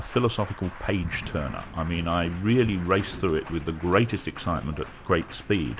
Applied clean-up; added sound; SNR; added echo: none; Applause + Thunder / Rain; 14 dB; none.